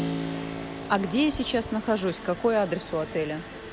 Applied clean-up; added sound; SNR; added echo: none; Keyboard (musical); 10 dB; none.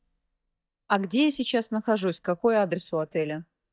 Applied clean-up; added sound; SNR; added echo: neural mask model DeepFilterNet 3.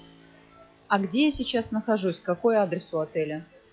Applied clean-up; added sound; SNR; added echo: classical method log-MMSE.